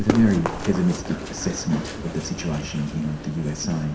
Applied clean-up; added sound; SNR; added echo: none; Run; 7 dB; reverberation time 0.7 s.